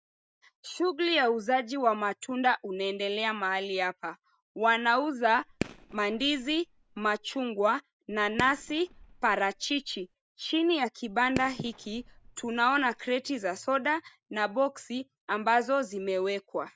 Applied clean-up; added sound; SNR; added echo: none; Fireworks; 14 dB; none.